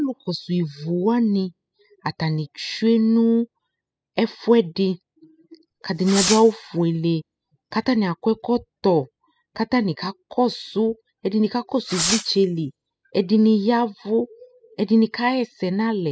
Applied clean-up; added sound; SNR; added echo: classical method spectral subtraction.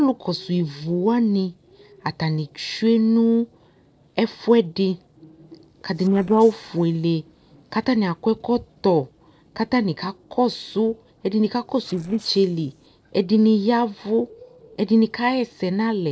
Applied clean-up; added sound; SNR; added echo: neural separator model SepFormer DNS4.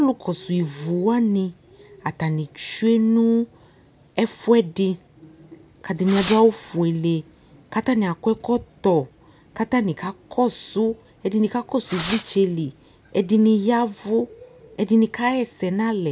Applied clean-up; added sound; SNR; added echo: none; Fireworks; 7 dB; none.